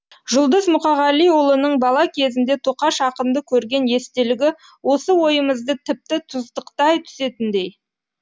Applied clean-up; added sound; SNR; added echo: none; none; none; none.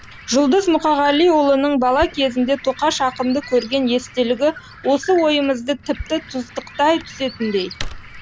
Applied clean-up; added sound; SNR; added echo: none; Tearing / Wood + Bird; 17 dB; none.